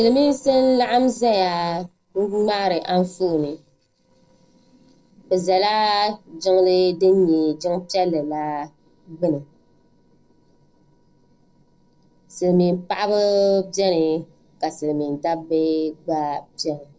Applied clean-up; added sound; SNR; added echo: neural separator model SepFormer DNS4.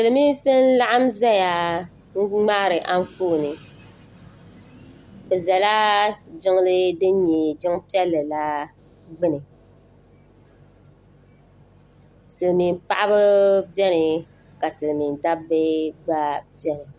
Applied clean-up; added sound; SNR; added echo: none; none; none; none.